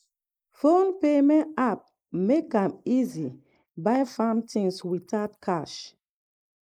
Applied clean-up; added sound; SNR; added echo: neural mask model Resemble Enhance denoiser.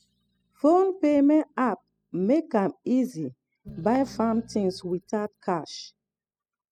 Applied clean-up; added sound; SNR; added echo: classical method spectral subtraction.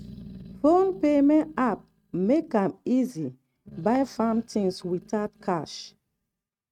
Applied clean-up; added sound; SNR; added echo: neural mask model RNNoise.